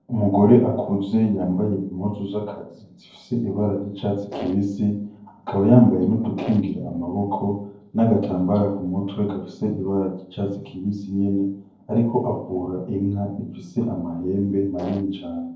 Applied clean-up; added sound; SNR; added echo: neural separator model SepFormer DNS4.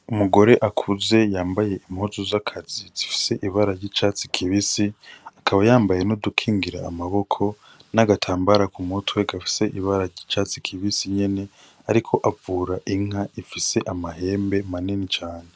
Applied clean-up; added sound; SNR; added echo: none; none; none; none.